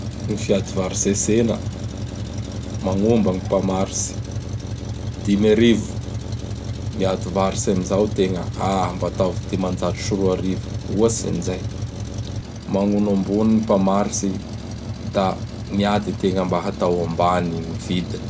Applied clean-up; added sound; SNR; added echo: none; Truck; 6 dB; none.